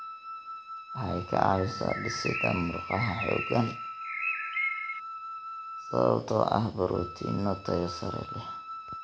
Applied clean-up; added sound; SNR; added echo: none; Wind instrument, woodwind instrument + Bird; 6 dB; none.